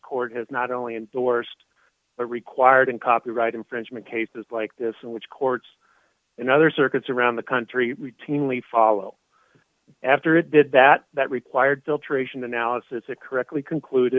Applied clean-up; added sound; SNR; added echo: none; none; none; none.